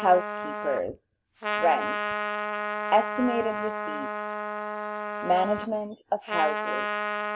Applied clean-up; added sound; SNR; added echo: none; Trumpet; 3 dB; none.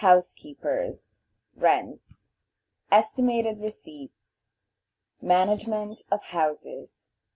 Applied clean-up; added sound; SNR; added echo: none; none; none; none.